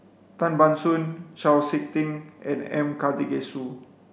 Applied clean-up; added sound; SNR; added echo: none; none; none; none.